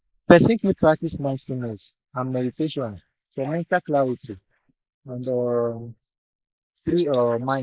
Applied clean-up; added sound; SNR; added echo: neural mask model Resemble Enhance denoiser.